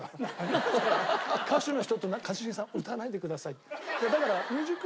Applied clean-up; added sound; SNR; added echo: none; none; none; none.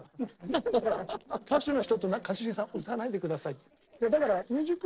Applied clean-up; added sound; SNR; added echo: neural separator model SepFormer DNS4.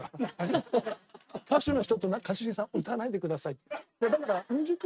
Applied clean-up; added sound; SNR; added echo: neural mask model RNNoise.